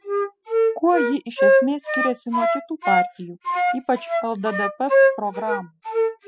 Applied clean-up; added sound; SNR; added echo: classical method spectral subtraction.